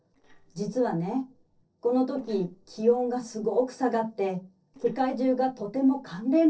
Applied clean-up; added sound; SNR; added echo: neural separator model SepFormer DNS4.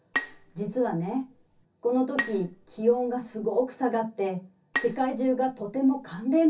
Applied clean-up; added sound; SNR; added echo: none; Bowed string instrument; 11 dB; reverberation time 0.3 s.